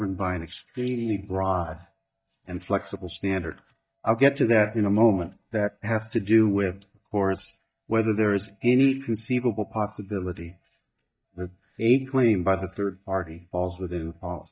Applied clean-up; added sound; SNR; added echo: neural mask model DeepFilterNet 3.